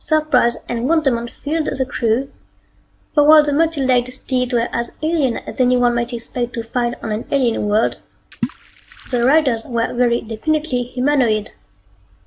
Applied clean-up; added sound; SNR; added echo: none; Water / Splash, splatter; 13 dB; none.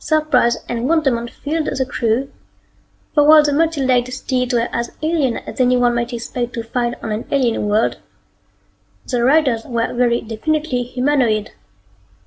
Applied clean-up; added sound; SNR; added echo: none; none; none; none.